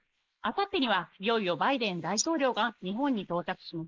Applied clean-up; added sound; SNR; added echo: neural mask model Resemble Enhance denoiser.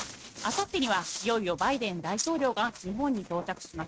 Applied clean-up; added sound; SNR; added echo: neural mask model RNNoise.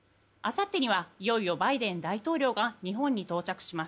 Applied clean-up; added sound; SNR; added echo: none; none; none; none.